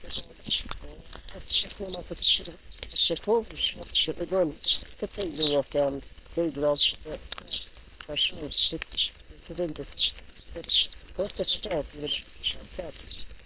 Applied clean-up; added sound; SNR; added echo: neural separator model SepFormer WHAM!.